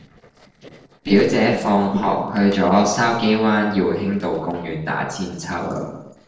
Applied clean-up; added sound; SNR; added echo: neural separator model SepFormer DNS4.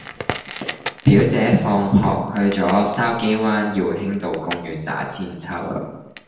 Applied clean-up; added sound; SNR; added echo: none; Crackle; 16 dB; reverberation time 0.7 s.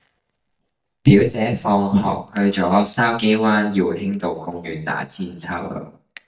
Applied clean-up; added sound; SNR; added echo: neural mask model DeepFilterNet 3.